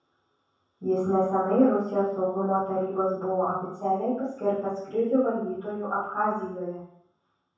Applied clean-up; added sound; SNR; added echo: none; none; none; reverberation time 0.7 s.